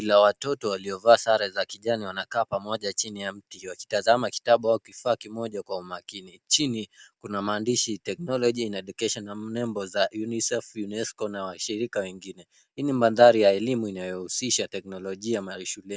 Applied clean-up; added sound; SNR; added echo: none; none; none; none.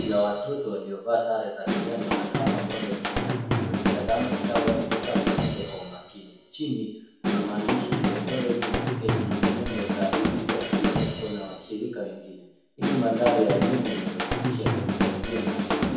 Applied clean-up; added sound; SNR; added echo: none; Drum / Drum kit; -2 dB; reverberation time 1.9 s.